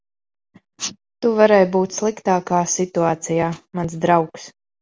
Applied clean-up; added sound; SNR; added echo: none; none; none; none.